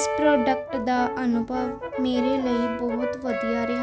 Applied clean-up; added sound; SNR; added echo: none; Brass instrument; 4 dB; none.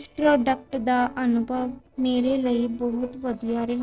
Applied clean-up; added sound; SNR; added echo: neural separator model SepFormer DNS4.